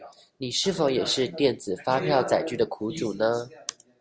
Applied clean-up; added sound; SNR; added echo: none; none; none; none.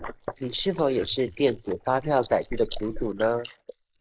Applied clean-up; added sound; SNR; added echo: neural mask model Resemble Enhance denoiser.